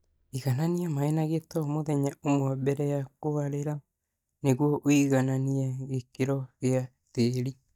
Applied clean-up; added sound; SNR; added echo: neural mask model DeepFilterNet 3.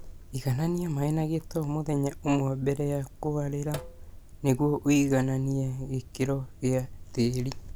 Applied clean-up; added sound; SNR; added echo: none; Sink (filling or washing); 15 dB; none.